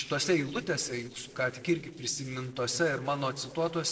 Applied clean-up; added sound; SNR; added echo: neural separator model SepFormer DNS4.